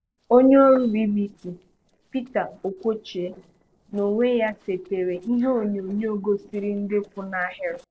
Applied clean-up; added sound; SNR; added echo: neural separator model SepFormer DNS4.